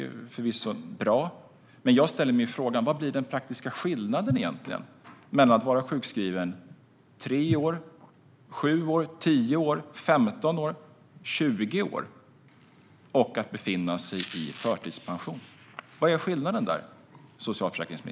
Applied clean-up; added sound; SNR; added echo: none; none; none; none.